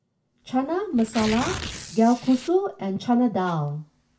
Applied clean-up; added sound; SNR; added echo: none; Tearing; 14 dB; reverberation time 0.2 s.